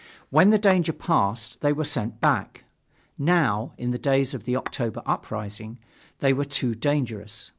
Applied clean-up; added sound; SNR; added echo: none; Tap / Glass; 19 dB; none.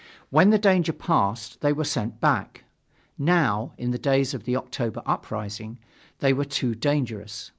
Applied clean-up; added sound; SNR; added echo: none; none; none; none.